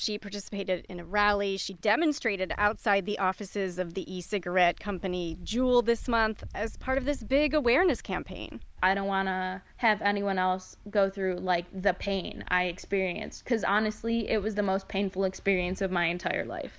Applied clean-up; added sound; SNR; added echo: none; Wind; 16 dB; none.